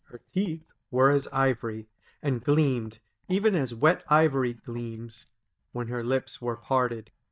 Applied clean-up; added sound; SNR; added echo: neural mask model DeepFilterNet 3.